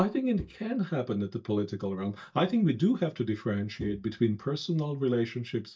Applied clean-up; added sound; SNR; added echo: neural mask model DeepFilterNet 3.